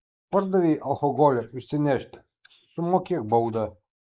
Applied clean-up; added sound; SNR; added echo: neural mask model Resemble Enhance denoiser.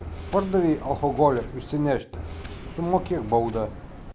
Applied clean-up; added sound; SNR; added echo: none; Subway, metro, underground; 11 dB; none.